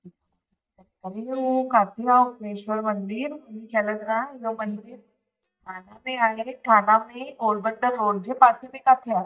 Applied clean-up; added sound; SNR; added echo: neural mask model DeepFilterNet 3.